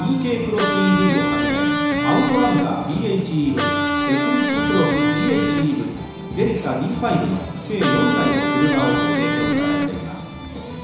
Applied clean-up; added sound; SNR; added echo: none; Electric guitar; 0 dB; reverberation time 1.0 s.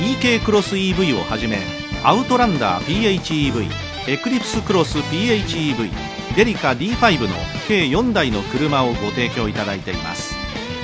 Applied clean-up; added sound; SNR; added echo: none; none; none; none.